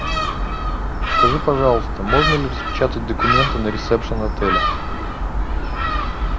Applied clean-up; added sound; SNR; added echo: none; Gull, seagull; -3 dB; none.